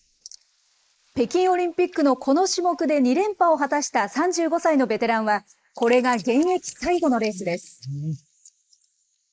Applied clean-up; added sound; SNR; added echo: neural mask model Resemble Enhance denoiser.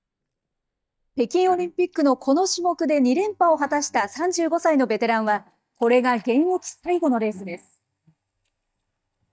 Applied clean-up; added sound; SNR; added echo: neural mask model DeepFilterNet 3.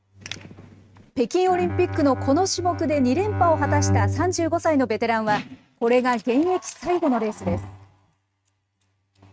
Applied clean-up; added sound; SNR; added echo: neural mask model RNNoise.